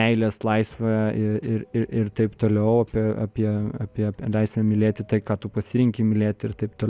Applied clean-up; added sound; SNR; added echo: none; none; none; none.